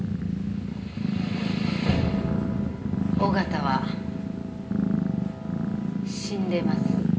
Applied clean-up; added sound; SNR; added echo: none; Purr; -4 dB; reverberation time 0.2 s.